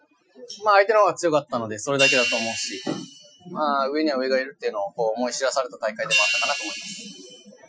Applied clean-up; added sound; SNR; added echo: classical method Wiener filter.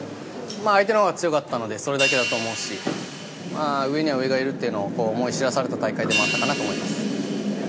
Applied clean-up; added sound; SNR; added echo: none; Hi-hat; 8 dB; none.